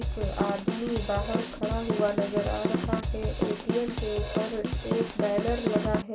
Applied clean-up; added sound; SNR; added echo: none; Drum / Drum kit; -1 dB; reverberation time 0.2 s.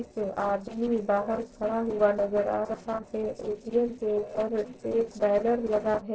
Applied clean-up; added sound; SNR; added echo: neural separator model SepFormer DNS4.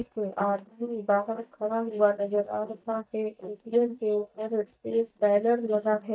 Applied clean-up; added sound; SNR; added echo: neural mask model DeepFilterNet 3.